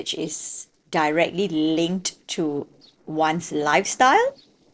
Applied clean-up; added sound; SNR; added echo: neural separator model SepFormer DNS4.